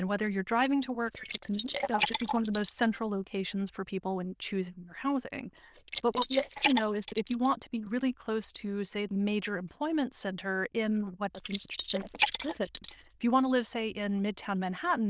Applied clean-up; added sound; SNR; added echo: neural diffusion model UNIVERSE++.